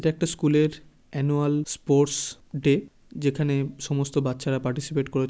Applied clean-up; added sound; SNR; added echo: none; none; none; none.